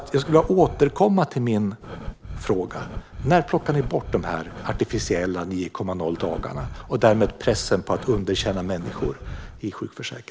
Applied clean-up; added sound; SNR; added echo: none; Breathing; 13 dB; none.